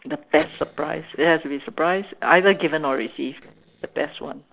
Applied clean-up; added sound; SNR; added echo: neural separator model SepFormer DNS4.